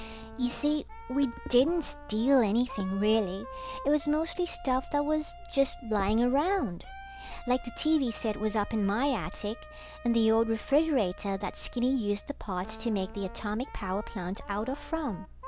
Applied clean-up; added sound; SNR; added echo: none; Wind instrument, woodwind instrument; 18 dB; none.